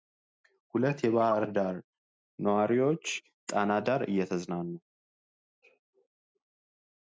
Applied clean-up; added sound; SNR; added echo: none; none; none; none.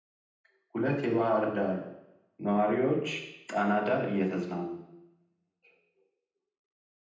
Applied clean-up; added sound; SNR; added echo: none; none; none; reverberation time 0.8 s.